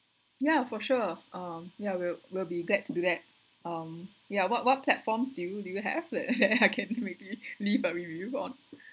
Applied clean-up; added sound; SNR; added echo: none; none; none; none.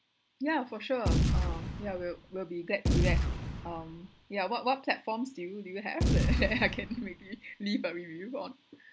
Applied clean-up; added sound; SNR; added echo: none; Boom; -4 dB; none.